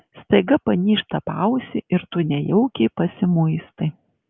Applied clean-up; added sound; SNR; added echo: none; none; none; none.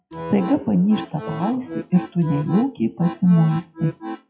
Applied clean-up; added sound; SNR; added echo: classical method WPE with log-MMSE.